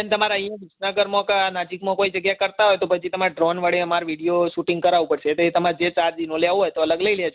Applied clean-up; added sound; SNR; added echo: none; none; none; none.